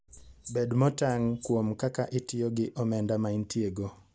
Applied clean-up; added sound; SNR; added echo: none; Wild animals; 19 dB; none.